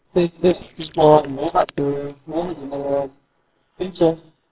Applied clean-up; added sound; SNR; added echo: neural separator model SepFormer WHAMR!.